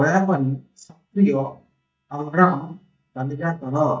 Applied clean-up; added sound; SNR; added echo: neural mask model DeepFilterNet 3.